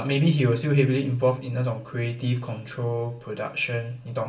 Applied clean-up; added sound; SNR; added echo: none; none; none; reverberation time 0.3 s.